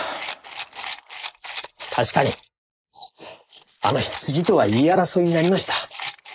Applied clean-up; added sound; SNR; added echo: neural mask model Resemble Enhance denoiser.